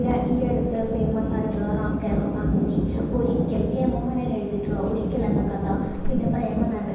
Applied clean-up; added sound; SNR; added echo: none; Alarm / Insect; 14 dB; reverberation time 1.2 s.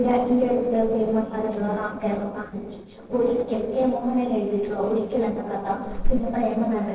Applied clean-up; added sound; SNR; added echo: neural separator model SepFormer DNS4.